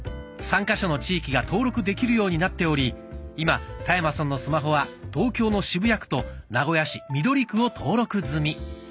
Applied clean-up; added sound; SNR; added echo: none; none; none; none.